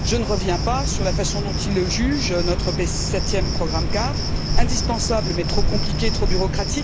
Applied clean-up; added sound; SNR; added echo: none; Cricket; -4 dB; none.